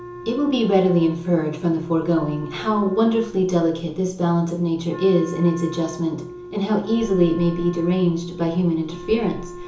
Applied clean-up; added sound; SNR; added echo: none; Wind instrument, woodwind instrument; 15 dB; reverberation time 0.7 s.